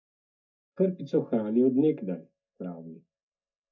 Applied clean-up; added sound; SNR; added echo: neural mask model DeepFilterNet 3.